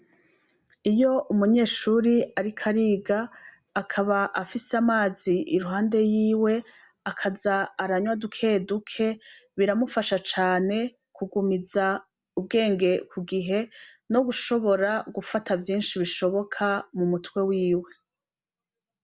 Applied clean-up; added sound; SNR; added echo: none; none; none; none.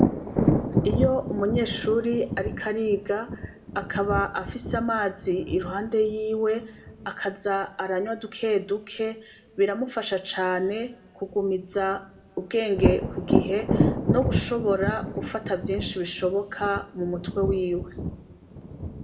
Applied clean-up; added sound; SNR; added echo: none; Thunder; 2 dB; reverberation time 1.1 s.